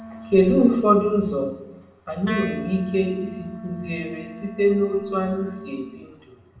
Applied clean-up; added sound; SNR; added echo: none; Wind instrument, woodwind instrument; 15 dB; reverberation time 1.0 s.